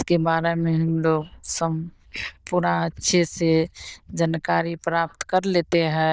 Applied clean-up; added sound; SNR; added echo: neural diffusion model UNIVERSE++.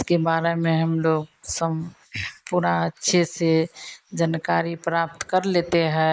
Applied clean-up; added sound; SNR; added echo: neural mask model Resemble Enhance denoiser.